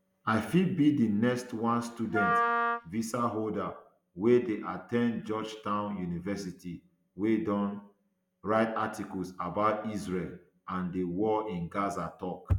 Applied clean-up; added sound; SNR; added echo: none; Wind instrument, woodwind instrument; 1 dB; none.